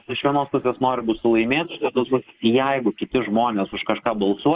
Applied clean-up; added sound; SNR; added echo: neural mask model Resemble Enhance denoiser.